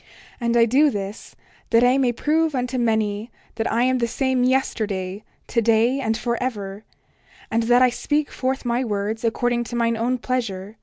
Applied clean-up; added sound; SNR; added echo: none; none; none; none.